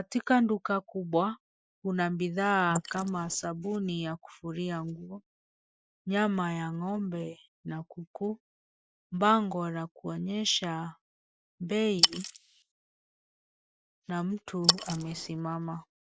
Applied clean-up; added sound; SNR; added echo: neural mask model Resemble Enhance denoiser.